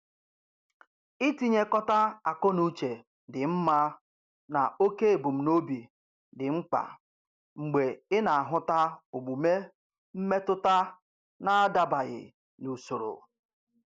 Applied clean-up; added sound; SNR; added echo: none; none; none; none.